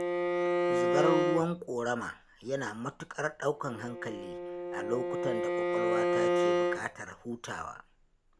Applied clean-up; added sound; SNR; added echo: none; Bowed string instrument; -4 dB; none.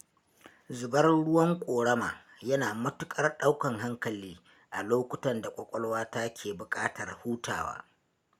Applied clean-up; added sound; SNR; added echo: none; none; none; none.